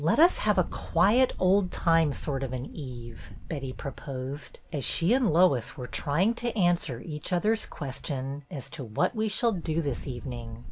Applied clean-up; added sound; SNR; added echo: none; Wind; 11 dB; none.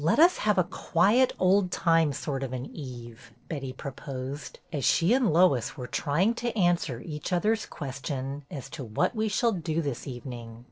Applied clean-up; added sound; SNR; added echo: neural separator model SepFormer DNS4.